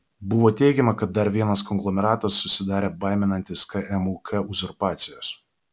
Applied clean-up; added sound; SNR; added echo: none; none; none; none.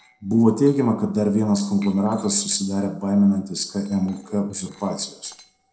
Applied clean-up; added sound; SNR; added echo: neural separator model SepFormer DNS4.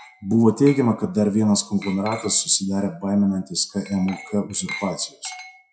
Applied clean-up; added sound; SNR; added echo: classical method WPE with log-MMSE.